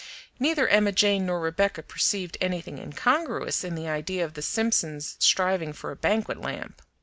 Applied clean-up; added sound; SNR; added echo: none; none; none; none.